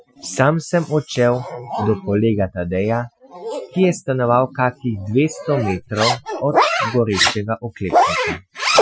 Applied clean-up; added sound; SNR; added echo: classical method Wiener filter.